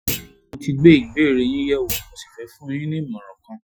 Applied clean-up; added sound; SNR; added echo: classical method Wiener filter.